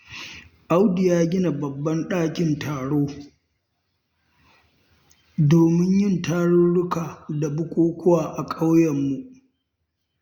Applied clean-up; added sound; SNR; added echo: none; none; none; none.